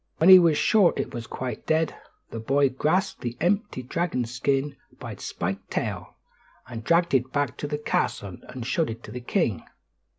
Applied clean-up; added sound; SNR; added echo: none; none; none; none.